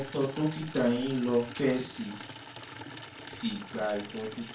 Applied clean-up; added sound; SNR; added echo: none; Water tap, faucet / Liquid; 12 dB; reverberation time 0.3 s.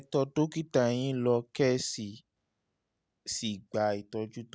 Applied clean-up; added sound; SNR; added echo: none; none; none; none.